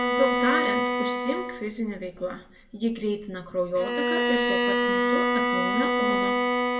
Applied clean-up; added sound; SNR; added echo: none; Bowed string instrument; -4 dB; reverberation time 0.6 s.